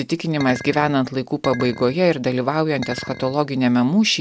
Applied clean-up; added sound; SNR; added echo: none; Chink, clink; 16 dB; none.